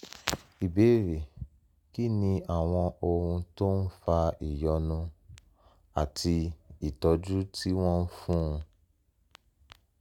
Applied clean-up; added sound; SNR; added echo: none; none; none; none.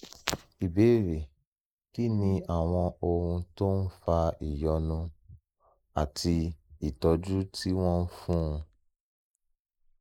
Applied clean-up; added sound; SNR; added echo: neural mask model Resemble Enhance denoiser.